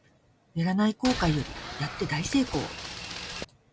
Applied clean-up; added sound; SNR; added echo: none; Boat, Water vehicle; 7 dB; none.